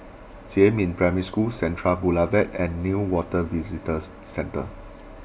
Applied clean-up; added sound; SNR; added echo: none; none; none; none.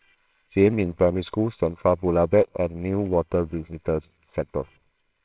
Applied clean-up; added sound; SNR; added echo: neural separator model SepFormer WHAMR!.